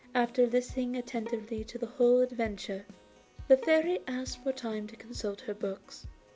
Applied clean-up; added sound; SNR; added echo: none; Keyboard (musical) + Bowed string instrument; 18 dB; none.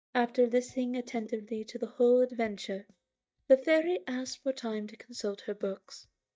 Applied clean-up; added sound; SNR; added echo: neural mask model DeepFilterNet 3.